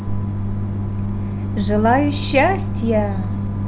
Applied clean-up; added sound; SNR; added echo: none; none; none; none.